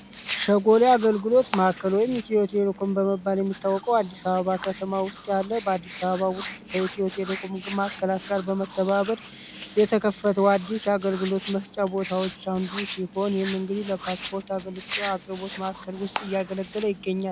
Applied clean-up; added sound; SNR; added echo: none; Hands; 14 dB; none.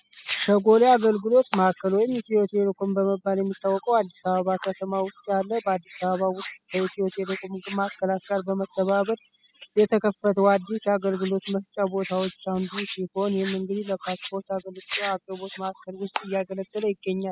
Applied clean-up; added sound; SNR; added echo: classical method spectral subtraction.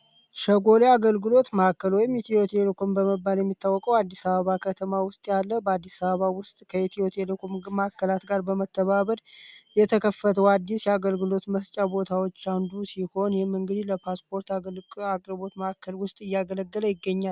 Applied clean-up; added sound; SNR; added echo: none; none; none; none.